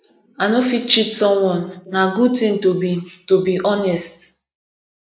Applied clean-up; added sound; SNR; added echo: neural mask model Resemble Enhance denoiser.